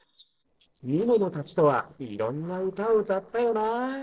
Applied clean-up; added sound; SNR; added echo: neural separator model SepFormer DNS4.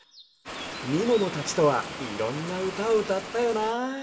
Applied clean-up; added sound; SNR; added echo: none; Water; 11 dB; reverberation time 2.8 s.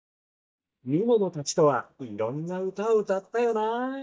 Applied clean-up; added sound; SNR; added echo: neural mask model DeepFilterNet 3.